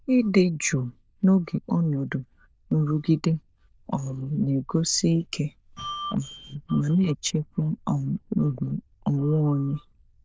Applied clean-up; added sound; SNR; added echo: neural diffusion model UNIVERSE++.